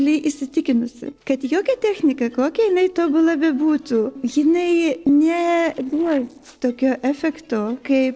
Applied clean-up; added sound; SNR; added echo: neural separator model SepFormer DNS4.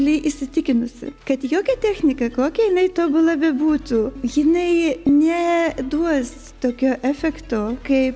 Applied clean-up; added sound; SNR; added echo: none; none; none; none.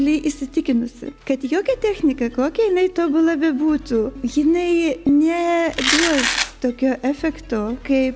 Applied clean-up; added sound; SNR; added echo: none; Domestic sounds, home sounds; 3 dB; none.